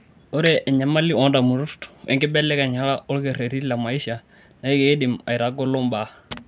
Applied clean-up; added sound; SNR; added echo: none; none; none; none.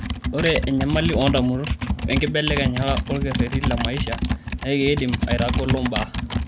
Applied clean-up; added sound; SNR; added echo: none; Computer keyboard; 1 dB; none.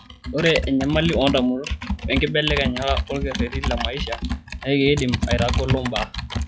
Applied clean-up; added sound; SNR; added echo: classical method log-MMSE.